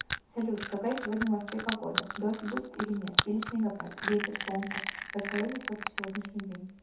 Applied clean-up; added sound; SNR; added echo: none; Crushing; 3 dB; reverberation time 0.5 s.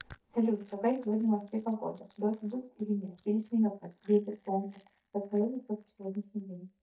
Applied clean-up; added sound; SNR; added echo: neural mask model DeepFilterNet 3.